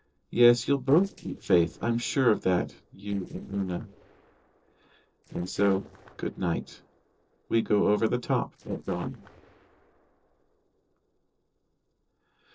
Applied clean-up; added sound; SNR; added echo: neural separator model SepFormer DNS4.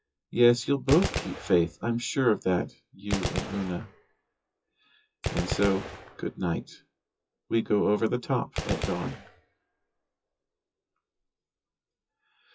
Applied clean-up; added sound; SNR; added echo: classical method WPE with log-MMSE.